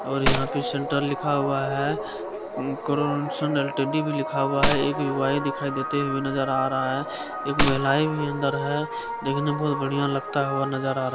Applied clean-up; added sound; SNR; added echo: none; Gunshot, gunfire; 6 dB; none.